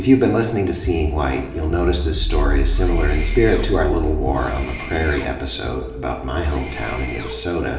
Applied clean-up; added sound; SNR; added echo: none; Mechanisms; 14 dB; reverberation time 0.8 s.